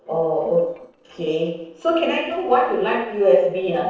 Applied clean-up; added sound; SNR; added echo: neural separator model SepFormer DNS4.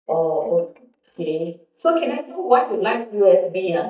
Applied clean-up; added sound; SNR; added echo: neural mask model DeepFilterNet 3.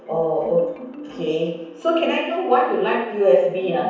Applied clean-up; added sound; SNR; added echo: none; Marimba, xylophone; 19 dB; reverberation time 0.9 s.